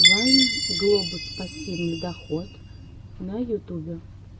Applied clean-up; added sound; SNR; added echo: none; Chime; -2 dB; none.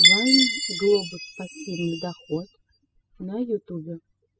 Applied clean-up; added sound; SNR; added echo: classical method spectral subtraction.